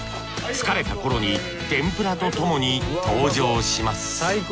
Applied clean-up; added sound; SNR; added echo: none; none; none; none.